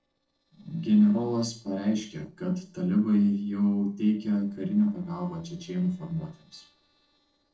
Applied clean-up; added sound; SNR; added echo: neural separator model SepFormer DNS4.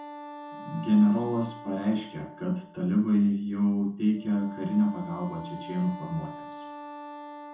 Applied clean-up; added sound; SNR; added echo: none; Wind instrument, woodwind instrument; 15 dB; reverberation time 0.6 s.